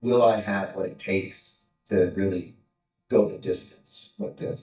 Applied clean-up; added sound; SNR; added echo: neural mask model DeepFilterNet 3.